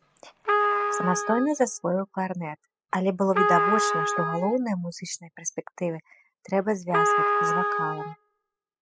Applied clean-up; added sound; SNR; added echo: classical method spectral subtraction.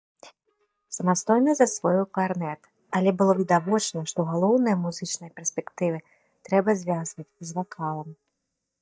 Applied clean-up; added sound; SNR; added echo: neural mask model DeepFilterNet 3.